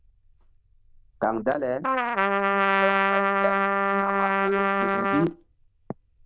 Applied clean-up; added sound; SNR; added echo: neural diffusion model UNIVERSE++.